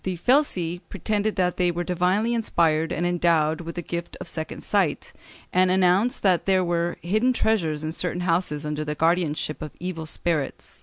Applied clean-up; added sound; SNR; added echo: none; none; none; none.